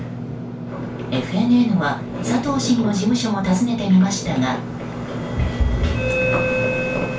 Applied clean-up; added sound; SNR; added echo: none; Engine / Mechanisms; 9 dB; reverberation time 0.3 s.